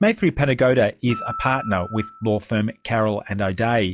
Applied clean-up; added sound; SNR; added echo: classical method log-MMSE.